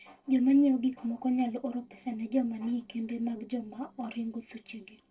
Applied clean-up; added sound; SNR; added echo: neural separator model SepFormer DNS4.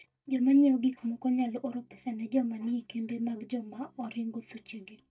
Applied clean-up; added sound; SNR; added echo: neural mask model DeepFilterNet 3.